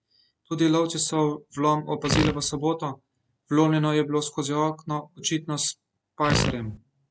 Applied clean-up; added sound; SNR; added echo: none; Fart; 0 dB; none.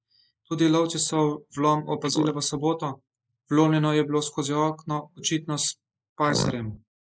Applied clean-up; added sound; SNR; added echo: neural mask model Resemble Enhance denoiser.